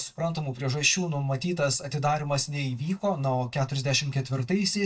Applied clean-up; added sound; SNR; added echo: neural mask model DeepFilterNet 3.